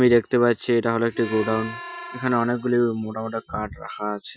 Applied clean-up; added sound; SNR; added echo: classical method Wiener filter.